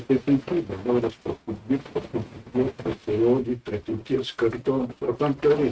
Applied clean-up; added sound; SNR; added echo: neural mask model RNNoise.